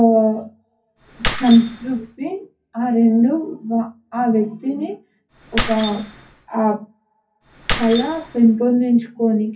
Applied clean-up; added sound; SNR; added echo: none; Keys jangling; 5 dB; reverberation time 0.3 s.